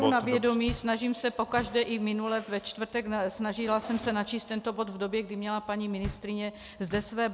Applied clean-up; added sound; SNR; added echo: none; Door; 17 dB; none.